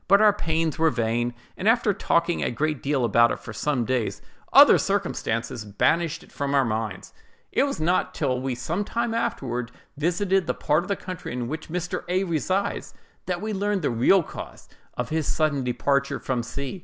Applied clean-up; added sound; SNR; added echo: none; none; none; none.